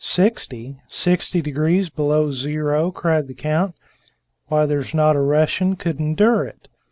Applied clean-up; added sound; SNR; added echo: none; none; none; none.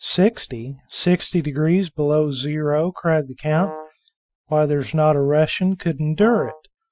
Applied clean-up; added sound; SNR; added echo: classical method Wiener filter.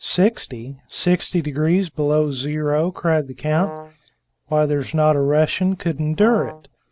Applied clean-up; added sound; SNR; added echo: none; Brass instrument; 13 dB; none.